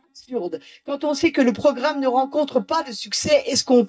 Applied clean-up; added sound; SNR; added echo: neural mask model DeepFilterNet 3.